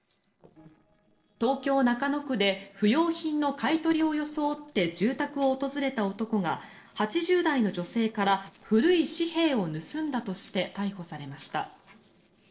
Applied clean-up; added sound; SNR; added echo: neural separator model SepFormer DNS4.